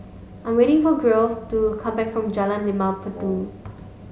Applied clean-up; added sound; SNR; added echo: none; Wind instrument, woodwind instrument; 16 dB; none.